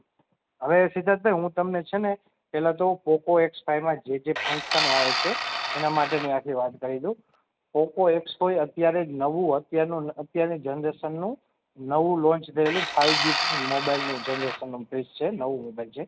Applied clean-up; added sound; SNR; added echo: none; Tools; 3 dB; none.